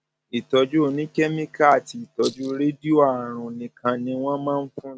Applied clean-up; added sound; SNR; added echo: none; Rattle; 15 dB; none.